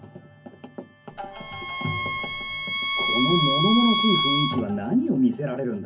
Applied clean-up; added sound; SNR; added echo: none; Bowed string instrument; -1 dB; reverberation time 0.3 s.